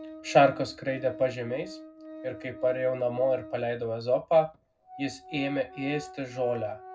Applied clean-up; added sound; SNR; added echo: none; Organ; 16 dB; reverberation time 0.3 s.